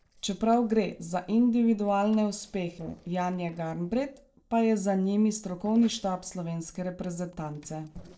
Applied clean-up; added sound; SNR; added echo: neural separator model SepFormer DNS4.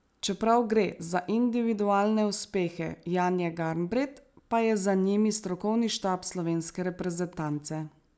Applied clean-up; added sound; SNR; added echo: none; none; none; none.